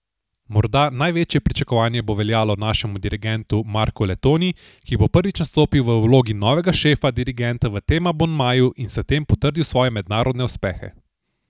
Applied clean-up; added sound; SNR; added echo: none; none; none; none.